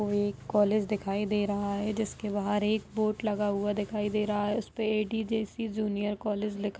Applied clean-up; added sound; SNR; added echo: none; none; none; none.